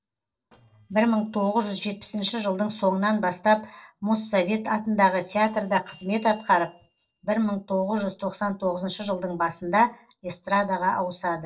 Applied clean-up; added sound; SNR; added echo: neural separator model SepFormer DNS4.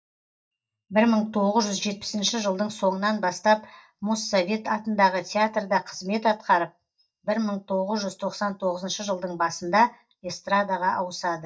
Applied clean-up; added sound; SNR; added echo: neural mask model DeepFilterNet 3.